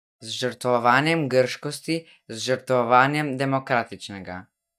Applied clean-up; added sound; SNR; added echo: neural mask model DeepFilterNet 3.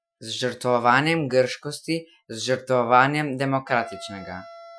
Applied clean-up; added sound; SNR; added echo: classical method Wiener filter.